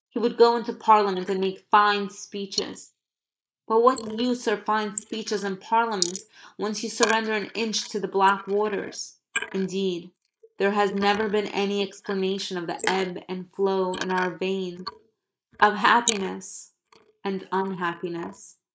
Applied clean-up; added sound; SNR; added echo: neural mask model Resemble Enhance denoiser.